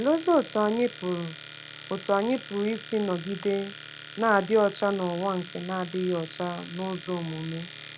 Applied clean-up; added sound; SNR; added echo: none; Domestic sounds, home sounds; 13 dB; none.